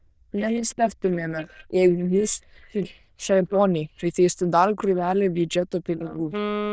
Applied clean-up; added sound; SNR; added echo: neural diffusion model UNIVERSE++.